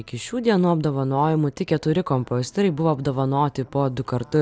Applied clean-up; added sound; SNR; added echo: none; none; none; none.